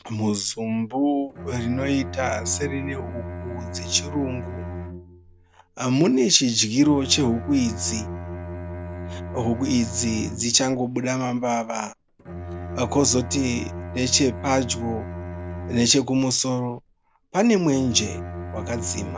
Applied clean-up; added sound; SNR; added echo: none; Bowed string instrument; 10 dB; none.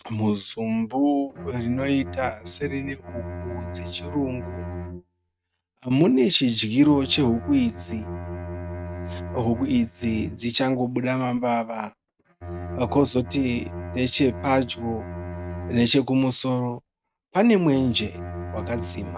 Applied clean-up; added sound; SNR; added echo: neural mask model RNNoise.